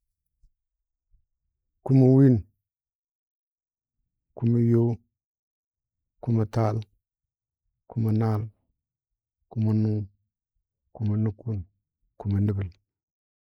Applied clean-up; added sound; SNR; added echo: neural mask model Resemble Enhance denoiser.